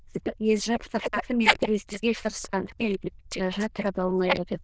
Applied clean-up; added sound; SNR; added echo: neural diffusion model UNIVERSE++.